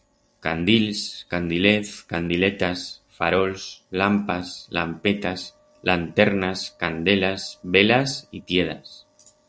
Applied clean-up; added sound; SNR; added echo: none; none; none; none.